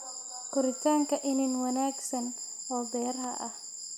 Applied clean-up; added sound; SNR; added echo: none; Cricket; 18 dB; none.